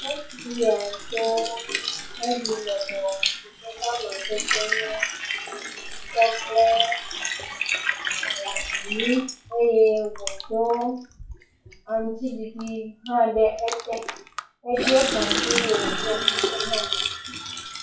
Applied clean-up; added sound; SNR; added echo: classical method WPE with log-MMSE.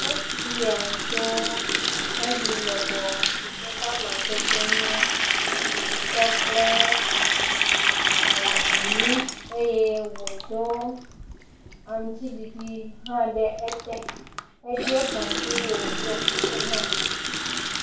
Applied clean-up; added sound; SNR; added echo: none; Water tap, faucet; -4 dB; reverberation time 0.4 s.